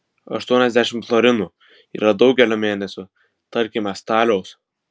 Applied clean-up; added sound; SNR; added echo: none; none; none; none.